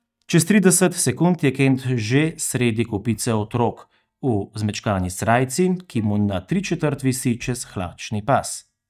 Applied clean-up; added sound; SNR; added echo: neural mask model DeepFilterNet 3.